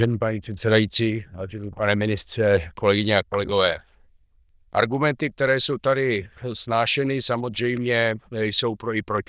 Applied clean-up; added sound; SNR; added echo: neural diffusion model UNIVERSE++.